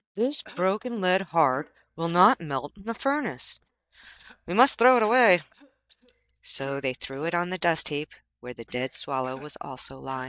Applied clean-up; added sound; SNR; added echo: neural mask model DeepFilterNet 3.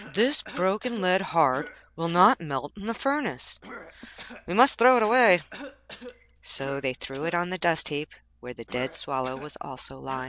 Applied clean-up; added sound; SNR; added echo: none; Cough; 19 dB; none.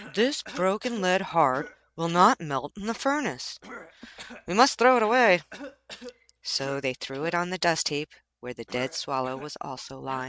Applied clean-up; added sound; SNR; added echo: neural mask model RNNoise.